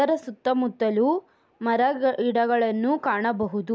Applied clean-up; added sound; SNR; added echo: none; none; none; none.